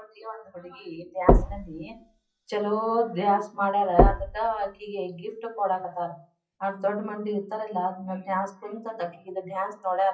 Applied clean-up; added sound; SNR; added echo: classical method WPE with log-MMSE.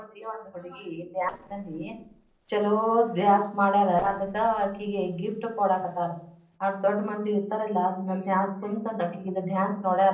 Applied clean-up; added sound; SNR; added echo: neural separator model SepFormer DNS4.